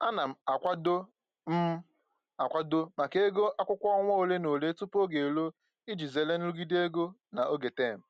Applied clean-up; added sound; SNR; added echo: none; none; none; none.